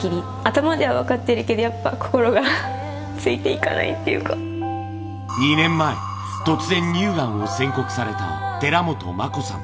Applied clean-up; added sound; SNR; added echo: none; Organ; 10 dB; reverberation time 1.2 s.